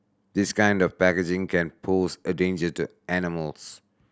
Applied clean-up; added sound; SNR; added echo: none; none; none; none.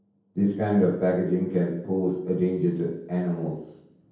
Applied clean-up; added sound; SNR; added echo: none; none; none; reverberation time 0.9 s.